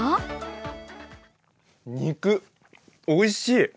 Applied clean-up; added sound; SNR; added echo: none; none; none; none.